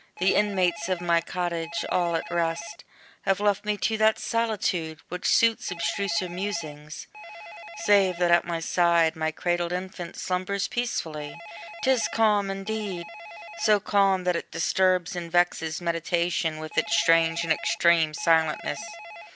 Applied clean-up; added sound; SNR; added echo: none; Telephone; 17 dB; none.